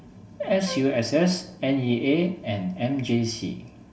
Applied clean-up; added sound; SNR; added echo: none; Wind instrument, woodwind instrument; 14 dB; reverberation time 0.2 s.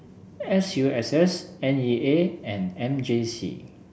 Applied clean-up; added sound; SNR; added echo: none; none; none; none.